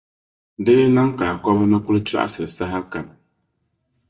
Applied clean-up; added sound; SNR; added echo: neural mask model DeepFilterNet 3.